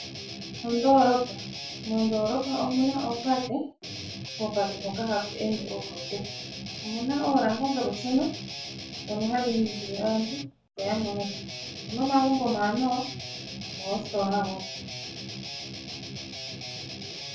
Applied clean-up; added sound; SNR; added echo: none; Guitar; 9 dB; reverberation time 0.3 s.